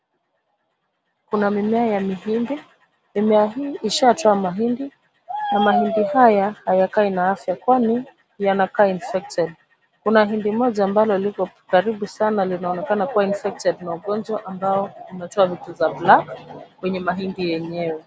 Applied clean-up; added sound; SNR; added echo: none; none; none; none.